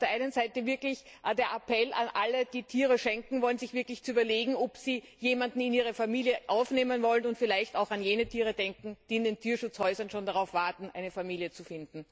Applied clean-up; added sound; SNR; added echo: none; none; none; none.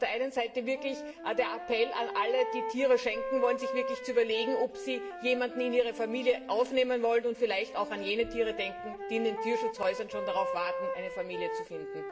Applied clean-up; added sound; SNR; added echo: none; Wind instrument, woodwind instrument; 7 dB; reverberation time 1.1 s.